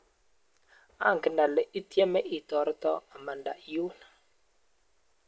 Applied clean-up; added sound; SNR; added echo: none; none; none; none.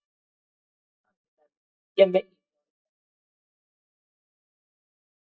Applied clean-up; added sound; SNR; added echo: neural mask model DeepFilterNet 3.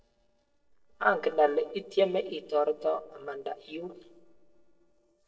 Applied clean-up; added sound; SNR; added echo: neural separator model SepFormer DNS4.